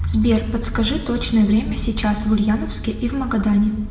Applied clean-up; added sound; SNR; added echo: none; none; none; reverberation time 1.6 s.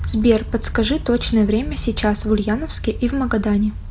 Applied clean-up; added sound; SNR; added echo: none; none; none; none.